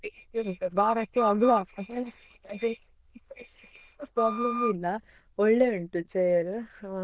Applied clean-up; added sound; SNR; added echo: neural diffusion model UNIVERSE++.